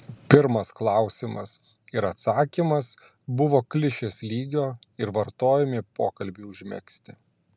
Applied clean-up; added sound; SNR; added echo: none; none; none; none.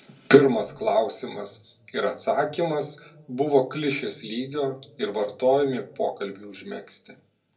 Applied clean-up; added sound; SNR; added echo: none; none; none; reverberation time 0.2 s.